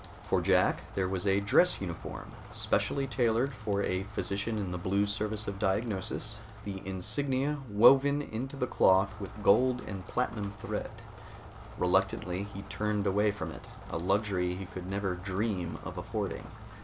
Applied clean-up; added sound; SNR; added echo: none; Rain; 16 dB; none.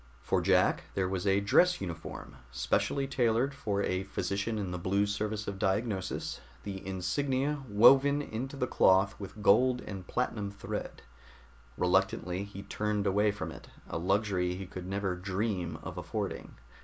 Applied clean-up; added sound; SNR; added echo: none; none; none; none.